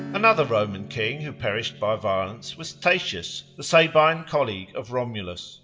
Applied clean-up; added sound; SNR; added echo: none; Acoustic guitar / Strum; 18 dB; reverberation time 0.7 s.